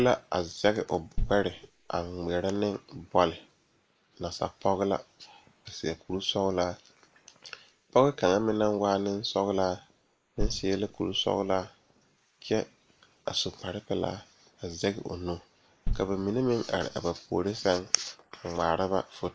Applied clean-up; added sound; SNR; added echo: neural mask model Resemble Enhance denoiser.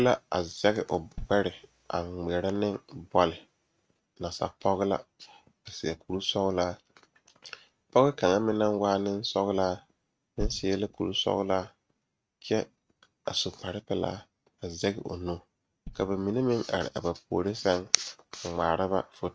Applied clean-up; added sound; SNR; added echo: neural mask model RNNoise.